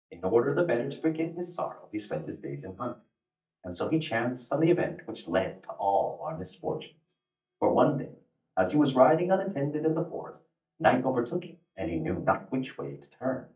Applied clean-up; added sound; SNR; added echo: neural mask model DeepFilterNet 3.